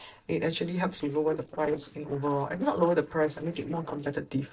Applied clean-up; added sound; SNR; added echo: neural separator model SepFormer DNS4.